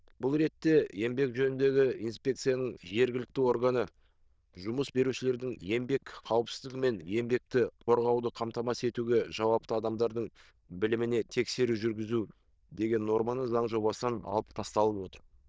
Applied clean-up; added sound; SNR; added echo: neural diffusion model UNIVERSE++.